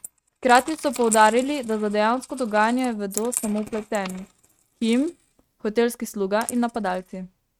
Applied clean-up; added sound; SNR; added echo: neural mask model RNNoise.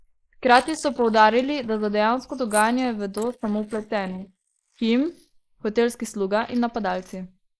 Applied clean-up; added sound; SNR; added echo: neural mask model Resemble Enhance denoiser.